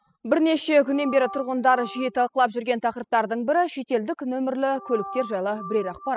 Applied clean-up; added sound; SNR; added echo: classical method spectral subtraction.